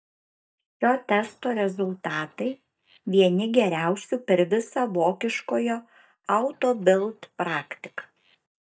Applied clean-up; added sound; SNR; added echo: neural mask model DeepFilterNet 3.